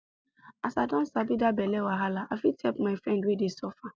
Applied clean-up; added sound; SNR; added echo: none; none; none; none.